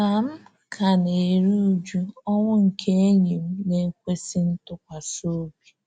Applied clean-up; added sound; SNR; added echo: none; none; none; none.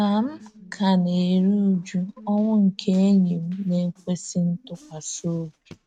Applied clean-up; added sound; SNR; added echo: neural mask model RNNoise.